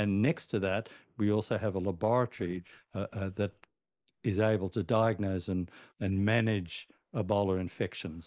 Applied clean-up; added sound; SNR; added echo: neural mask model Resemble Enhance denoiser.